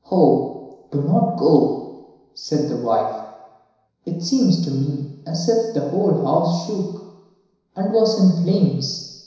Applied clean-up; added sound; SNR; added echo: none; none; none; reverberation time 1.0 s.